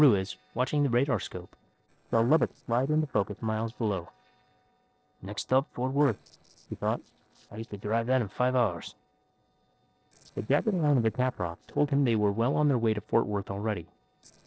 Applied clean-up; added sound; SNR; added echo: neural separator model SepFormer DNS4.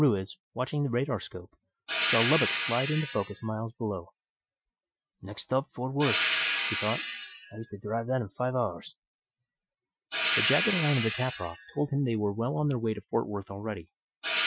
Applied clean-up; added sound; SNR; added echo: classical method Wiener filter.